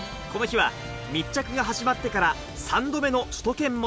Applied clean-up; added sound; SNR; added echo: none; Drum kit; 15 dB; none.